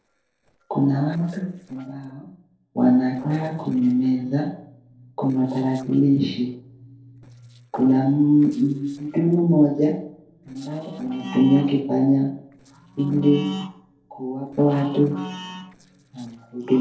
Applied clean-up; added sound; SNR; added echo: neural separator model SepFormer DNS4.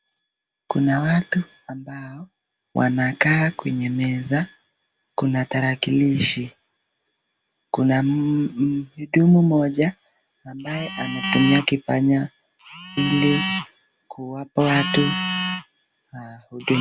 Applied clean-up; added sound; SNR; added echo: none; none; none; none.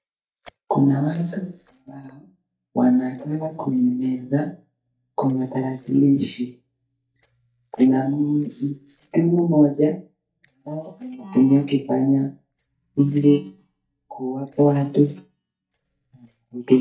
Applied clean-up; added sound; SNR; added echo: neural mask model DeepFilterNet 3.